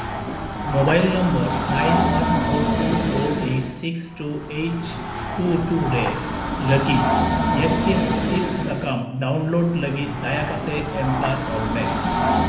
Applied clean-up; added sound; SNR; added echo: none; Train; 0 dB; reverberation time 0.8 s.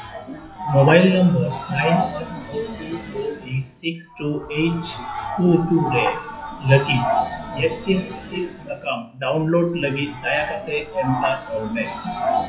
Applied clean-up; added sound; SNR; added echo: classical method WPE with log-MMSE.